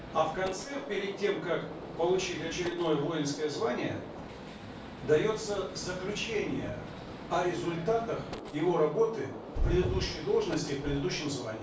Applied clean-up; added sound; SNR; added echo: none; Gunshot, gunfire; 11 dB; reverberation time 0.3 s.